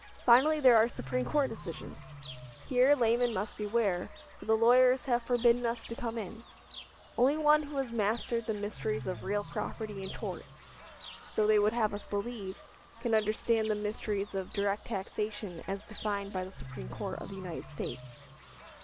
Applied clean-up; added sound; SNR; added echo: none; Bird / Fowl; 16 dB; none.